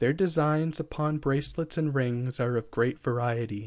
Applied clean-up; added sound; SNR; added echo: none; none; none; none.